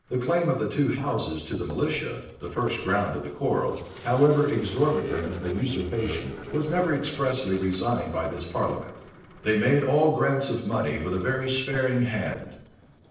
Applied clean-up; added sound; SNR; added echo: neural separator model SepFormer DNS4.